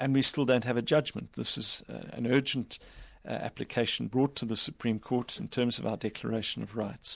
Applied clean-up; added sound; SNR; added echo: none; none; none; none.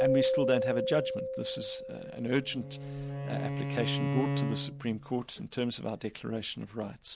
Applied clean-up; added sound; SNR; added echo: none; Bowed string instrument + Keyboard (musical); 0 dB; none.